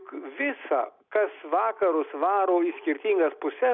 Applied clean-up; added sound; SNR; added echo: none; none; none; none.